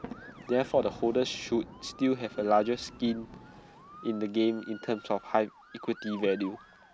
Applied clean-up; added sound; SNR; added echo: none; Thunder + Motor vehicle (road) / Siren; 17 dB; none.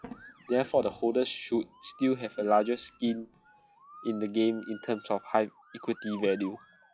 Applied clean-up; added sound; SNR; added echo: classical method log-MMSE.